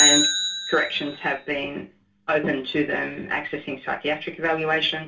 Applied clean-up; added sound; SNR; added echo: none; Bicycle; 2 dB; reverberation time 0.2 s.